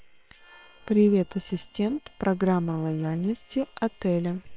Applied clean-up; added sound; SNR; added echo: neural separator model SepFormer WHAM!.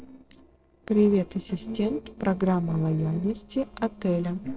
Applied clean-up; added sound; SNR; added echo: neural separator model SepFormer DNS4.